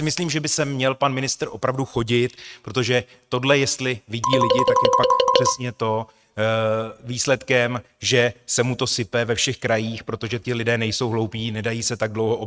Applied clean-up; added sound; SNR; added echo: neural mask model RNNoise.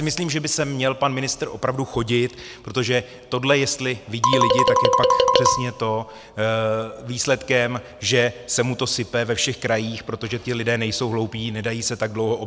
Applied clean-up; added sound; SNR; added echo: none; Marimba, xylophone; -5 dB; none.